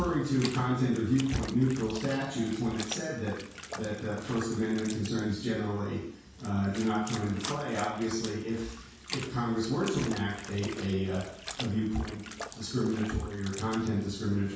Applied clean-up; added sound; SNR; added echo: none; Trickle, dribble / Splash, splatter; 13 dB; reverberation time 0.6 s.